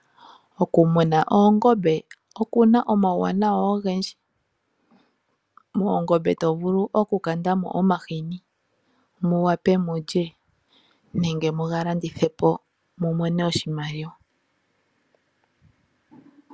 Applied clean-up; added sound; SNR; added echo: none; none; none; none.